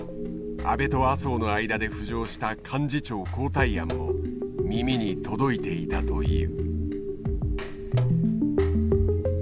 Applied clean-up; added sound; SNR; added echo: none; Sink (filling or washing); 15 dB; none.